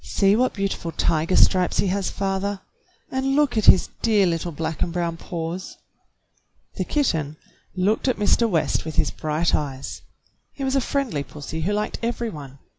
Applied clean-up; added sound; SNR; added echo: none; none; none; none.